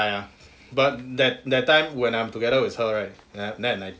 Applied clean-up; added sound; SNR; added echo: none; none; none; none.